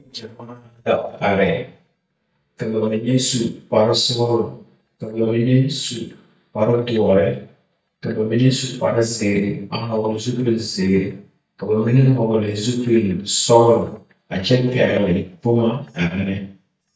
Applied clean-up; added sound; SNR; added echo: neural mask model DeepFilterNet 3.